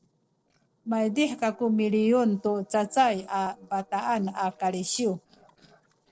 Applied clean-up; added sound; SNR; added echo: neural separator model SepFormer DNS4.